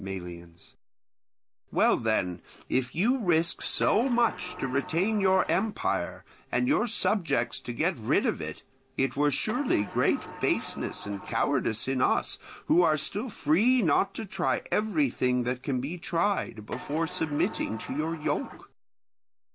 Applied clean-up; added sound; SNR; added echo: none; Sliding door; 15 dB; none.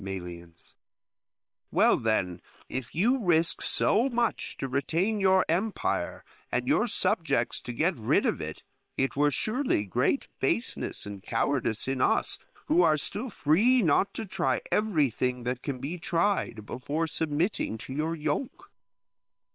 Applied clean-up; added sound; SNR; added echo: neural separator model SepFormer WHAM!.